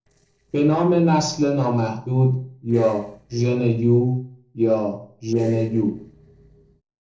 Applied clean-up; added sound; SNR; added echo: neural separator model SepFormer DNS4.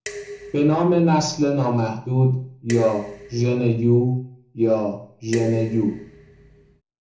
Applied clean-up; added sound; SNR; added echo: none; Dishes, pots, and pans; 17 dB; reverberation time 0.5 s.